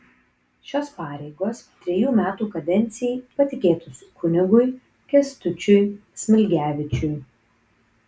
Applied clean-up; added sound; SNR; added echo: none; none; none; none.